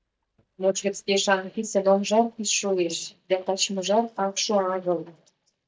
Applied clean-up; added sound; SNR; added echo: neural mask model DeepFilterNet 3.